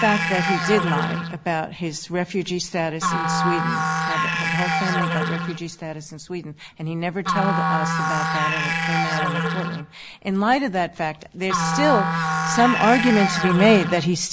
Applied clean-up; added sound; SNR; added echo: none; Musical instrument; 1 dB; none.